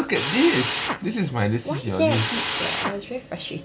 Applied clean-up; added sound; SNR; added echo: none; Drill; 5 dB; none.